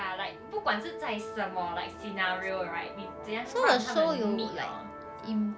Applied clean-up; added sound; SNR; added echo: none; Musical instrument; 11 dB; none.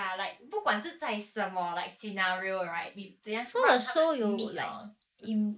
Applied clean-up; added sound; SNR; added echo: neural mask model Resemble Enhance denoiser.